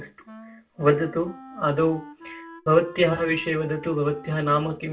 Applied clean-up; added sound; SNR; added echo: none; Wind instrument, woodwind instrument; 19 dB; reverberation time 0.2 s.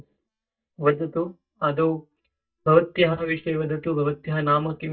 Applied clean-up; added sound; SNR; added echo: neural mask model DeepFilterNet 3.